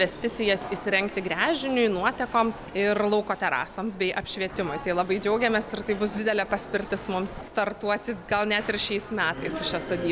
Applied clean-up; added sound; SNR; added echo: none; none; none; none.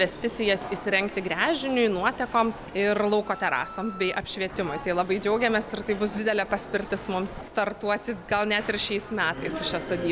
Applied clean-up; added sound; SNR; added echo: none; Wind instrument, woodwind instrument; 16 dB; none.